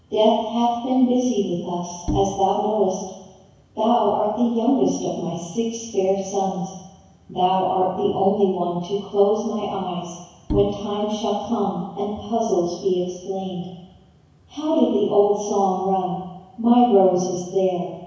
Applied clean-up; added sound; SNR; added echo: none; Bowed string instrument; 8 dB; reverberation time 1.1 s.